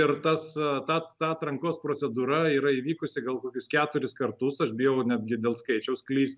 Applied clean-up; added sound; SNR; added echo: none; none; none; none.